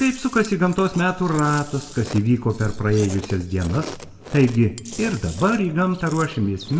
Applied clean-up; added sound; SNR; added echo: none; Chewing, mastication; 17 dB; reverberation time 1.2 s.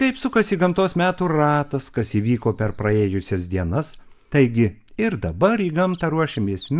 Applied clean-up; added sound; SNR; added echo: none; none; none; none.